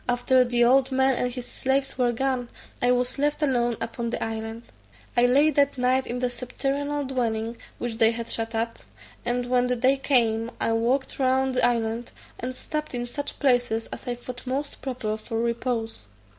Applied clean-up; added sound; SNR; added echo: none; none; none; none.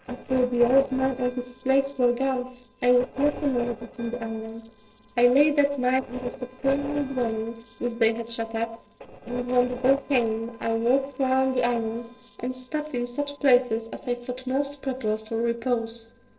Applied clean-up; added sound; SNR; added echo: neural separator model SepFormer DNS4.